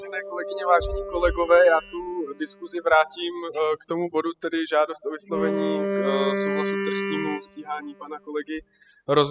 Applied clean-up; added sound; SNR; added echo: classical method spectral subtraction.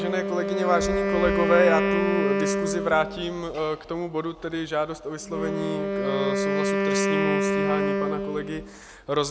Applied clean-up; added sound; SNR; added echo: none; Wind instrument, woodwind instrument; -1 dB; none.